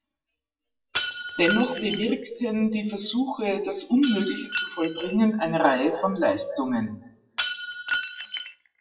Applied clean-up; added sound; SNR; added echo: classical method WPE with log-MMSE.